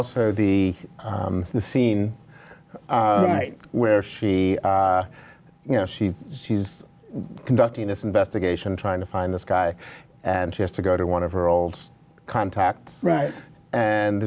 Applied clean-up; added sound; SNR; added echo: none; none; none; none.